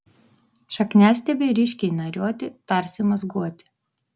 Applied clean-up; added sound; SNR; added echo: none; none; none; none.